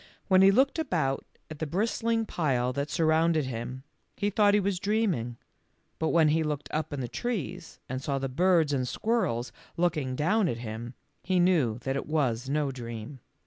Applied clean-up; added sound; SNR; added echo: none; none; none; none.